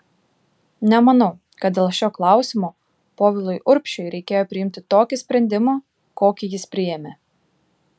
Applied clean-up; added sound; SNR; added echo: none; none; none; none.